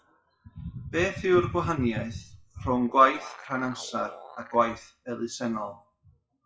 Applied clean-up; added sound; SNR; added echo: classical method WPE with log-MMSE.